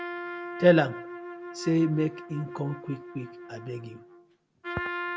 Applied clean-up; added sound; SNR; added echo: none; Trumpet; 9 dB; none.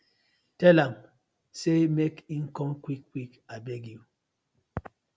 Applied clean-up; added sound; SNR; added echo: none; none; none; none.